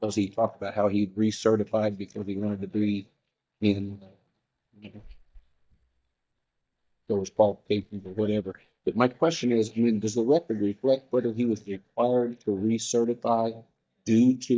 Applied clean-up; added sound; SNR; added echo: neural mask model DeepFilterNet 3.